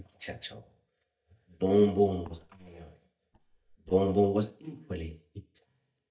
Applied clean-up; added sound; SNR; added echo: neural mask model DeepFilterNet 3.